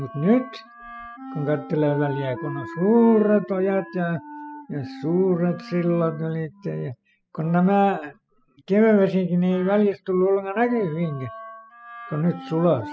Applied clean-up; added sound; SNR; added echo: classical method spectral subtraction.